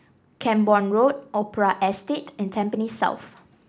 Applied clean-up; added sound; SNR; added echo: none; none; none; none.